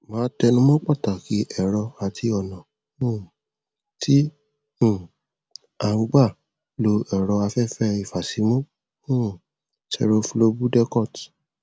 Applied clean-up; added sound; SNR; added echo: none; none; none; none.